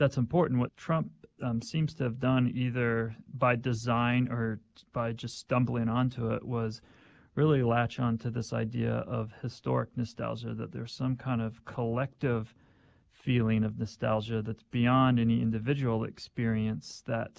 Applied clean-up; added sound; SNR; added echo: none; none; none; none.